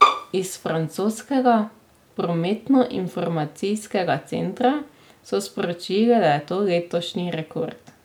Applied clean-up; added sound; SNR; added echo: none; Bowed string instrument; -3 dB; none.